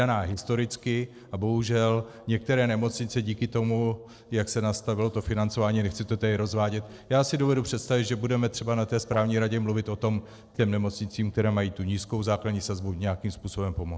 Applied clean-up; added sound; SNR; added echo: neural separator model SepFormer DNS4.